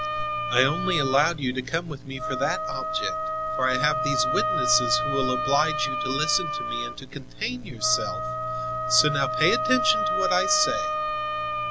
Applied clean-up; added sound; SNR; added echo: none; Wind instrument, woodwind instrument; 1 dB; none.